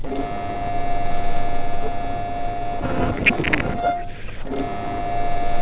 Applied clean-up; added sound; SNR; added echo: neural separator model SepFormer DNS4.